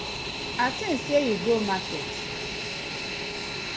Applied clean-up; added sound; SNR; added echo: none; Fixed-wing aircraft, airplane; 3 dB; none.